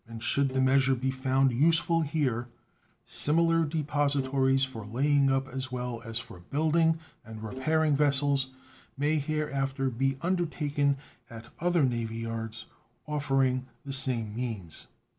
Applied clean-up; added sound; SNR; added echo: none; Bowed string instrument; 19 dB; none.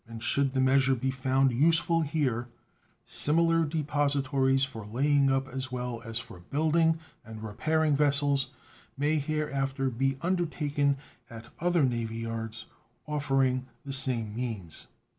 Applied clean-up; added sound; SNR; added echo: none; none; none; none.